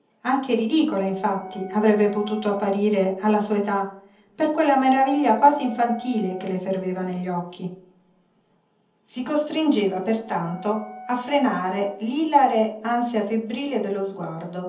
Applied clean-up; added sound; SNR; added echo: none; Wind instrument, woodwind instrument; 18 dB; reverberation time 0.7 s.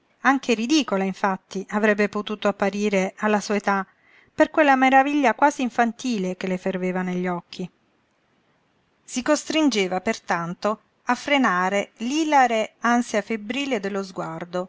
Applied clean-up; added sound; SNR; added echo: none; none; none; none.